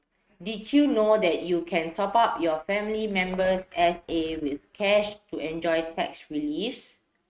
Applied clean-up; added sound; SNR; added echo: neural mask model RNNoise.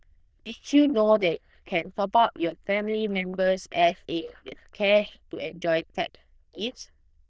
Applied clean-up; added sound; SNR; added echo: neural diffusion model UNIVERSE++.